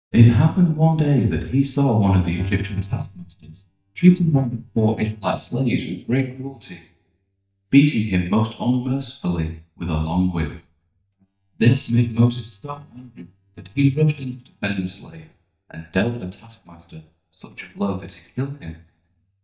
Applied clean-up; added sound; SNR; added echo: neural mask model DeepFilterNet 3.